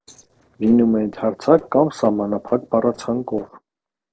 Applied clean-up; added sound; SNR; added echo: neural separator model SepFormer DNS4.